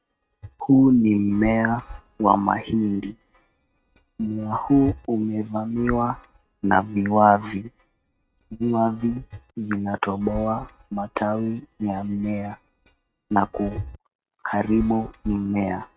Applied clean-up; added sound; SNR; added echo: neural mask model RNNoise.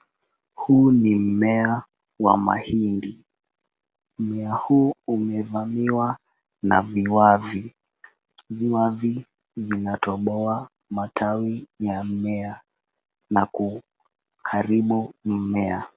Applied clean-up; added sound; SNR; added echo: none; none; none; none.